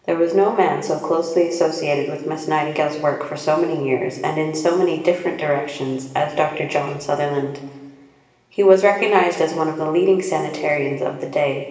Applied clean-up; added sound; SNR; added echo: none; none; none; reverberation time 1.1 s.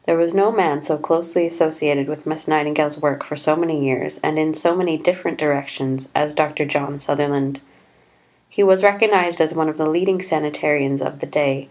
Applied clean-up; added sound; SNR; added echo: none; none; none; none.